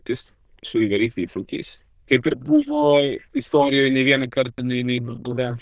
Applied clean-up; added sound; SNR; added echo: neural diffusion model UNIVERSE++.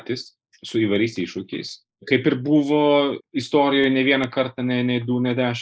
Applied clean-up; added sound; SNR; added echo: neural mask model Resemble Enhance denoiser.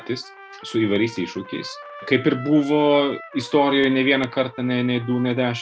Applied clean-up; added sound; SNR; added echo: none; Trumpet; 19 dB; none.